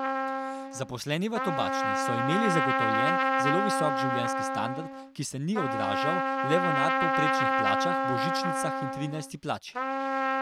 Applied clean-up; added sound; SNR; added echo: none; Trumpet; -4 dB; none.